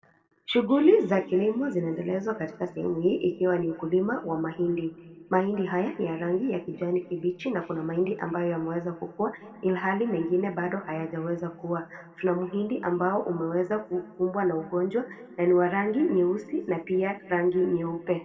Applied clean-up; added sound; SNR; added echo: none; none; none; reverberation time 1.8 s.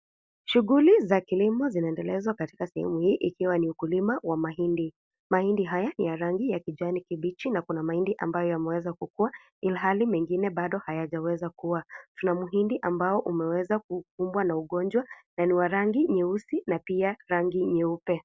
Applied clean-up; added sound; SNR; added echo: none; none; none; none.